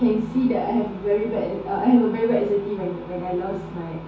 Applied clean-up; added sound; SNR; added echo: none; none; none; reverberation time 0.6 s.